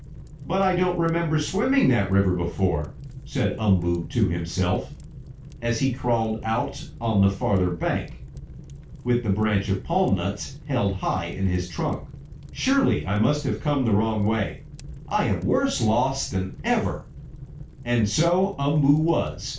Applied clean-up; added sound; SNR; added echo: none; Fire; 15 dB; reverberation time 0.2 s.